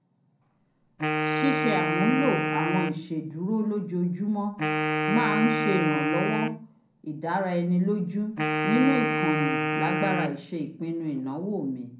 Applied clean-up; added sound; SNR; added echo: none; Wind instrument, woodwind instrument; 1 dB; reverberation time 0.5 s.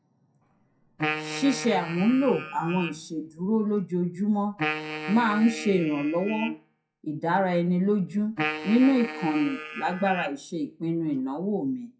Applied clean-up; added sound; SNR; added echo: classical method WPE with log-MMSE.